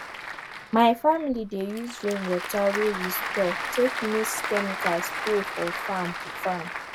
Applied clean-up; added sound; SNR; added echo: none; Applause / Crowd; 6 dB; none.